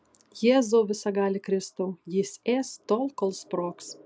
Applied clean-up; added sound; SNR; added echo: none; none; none; none.